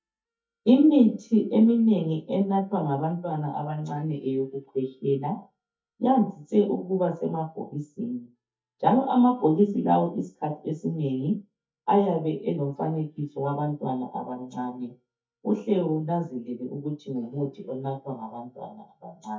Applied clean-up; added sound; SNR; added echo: neural mask model DeepFilterNet 3.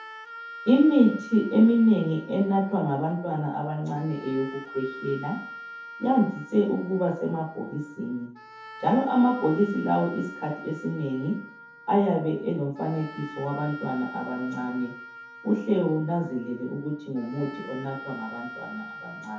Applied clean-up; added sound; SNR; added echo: none; Wind instrument, woodwind instrument; 16 dB; reverberation time 0.5 s.